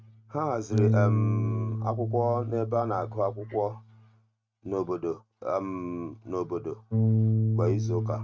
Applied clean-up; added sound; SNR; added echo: neural mask model RNNoise.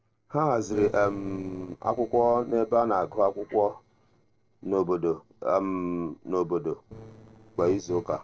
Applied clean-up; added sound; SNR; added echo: neural separator model SepFormer DNS4.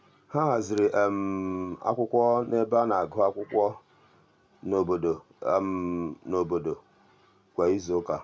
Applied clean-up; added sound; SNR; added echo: none; none; none; none.